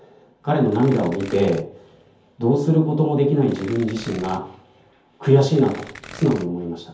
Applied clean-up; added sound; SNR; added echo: none; Tearing; 19 dB; reverberation time 0.5 s.